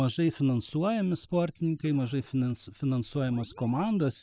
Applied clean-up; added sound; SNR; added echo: neural mask model Resemble Enhance denoiser.